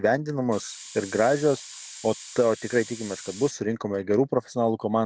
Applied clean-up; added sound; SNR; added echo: none; Hiss; 16 dB; none.